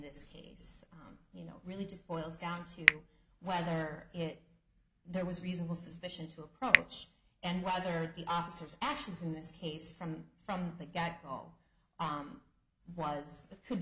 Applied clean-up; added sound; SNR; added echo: none; Finger snapping; -4 dB; none.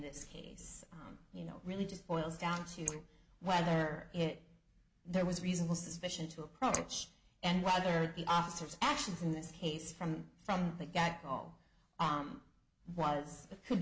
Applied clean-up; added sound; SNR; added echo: neural mask model Resemble Enhance denoiser.